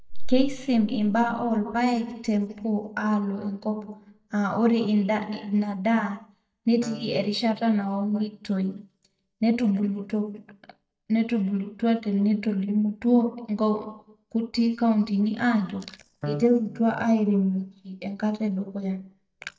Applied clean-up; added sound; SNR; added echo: neural mask model DeepFilterNet 3.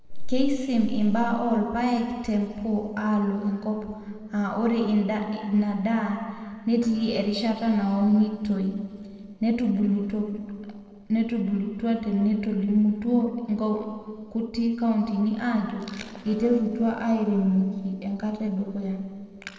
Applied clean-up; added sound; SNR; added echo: neural separator model SepFormer DNS4.